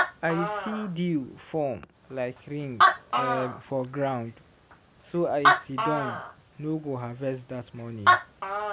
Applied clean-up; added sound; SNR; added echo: none; Animal; -3 dB; none.